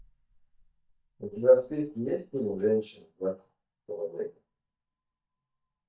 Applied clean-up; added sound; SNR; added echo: neural mask model DeepFilterNet 3.